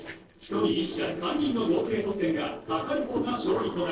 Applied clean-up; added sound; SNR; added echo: neural separator model SepFormer DNS4.